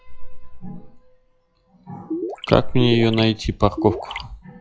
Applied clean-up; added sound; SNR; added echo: classical method log-MMSE.